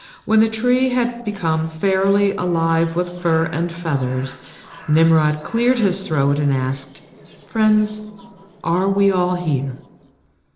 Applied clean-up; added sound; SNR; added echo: neural separator model SepFormer DNS4.